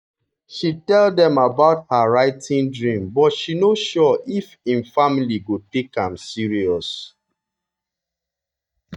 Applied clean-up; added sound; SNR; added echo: neural mask model DeepFilterNet 3.